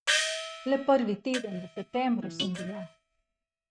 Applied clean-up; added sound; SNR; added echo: neural mask model RNNoise.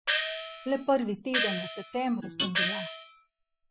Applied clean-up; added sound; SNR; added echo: classical method spectral subtraction.